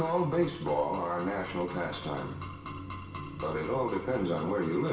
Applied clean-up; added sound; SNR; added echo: none; none; none; reverberation time 0.8 s.